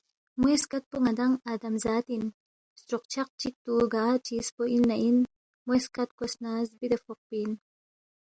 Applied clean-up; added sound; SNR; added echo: none; none; none; none.